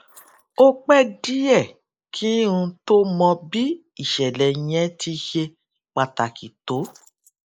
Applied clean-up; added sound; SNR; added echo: neural mask model Resemble Enhance denoiser.